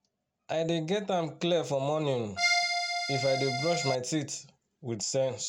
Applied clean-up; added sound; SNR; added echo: none; Accordion; -1 dB; none.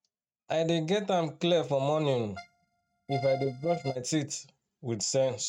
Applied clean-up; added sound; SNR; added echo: neural mask model RNNoise.